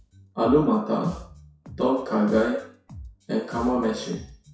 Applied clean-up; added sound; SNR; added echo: classical method WPE with log-MMSE.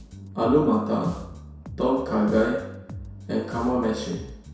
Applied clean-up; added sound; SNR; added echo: none; Bass guitar; 14 dB; reverberation time 0.7 s.